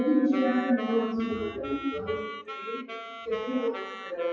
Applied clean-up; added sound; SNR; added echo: classical method WPE with log-MMSE.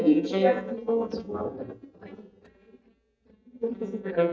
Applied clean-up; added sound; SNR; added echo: neural mask model DeepFilterNet 3.